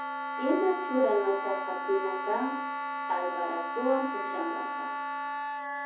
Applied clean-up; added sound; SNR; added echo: none; Wind instrument, woodwind instrument; 3 dB; reverberation time 0.6 s.